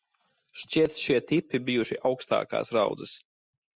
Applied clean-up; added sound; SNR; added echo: none; none; none; none.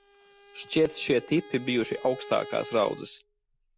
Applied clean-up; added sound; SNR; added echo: none; Bowed string instrument; 17 dB; none.